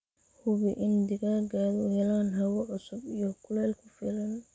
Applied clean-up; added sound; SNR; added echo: none; none; none; none.